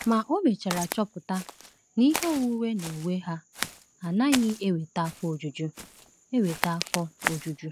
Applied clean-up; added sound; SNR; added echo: none; Walk, footsteps; 10 dB; none.